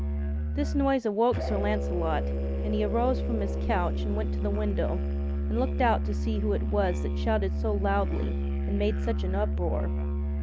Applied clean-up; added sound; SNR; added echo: none; Musical instrument; -2 dB; none.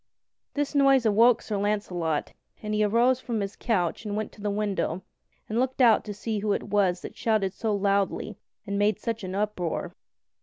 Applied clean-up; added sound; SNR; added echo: none; none; none; none.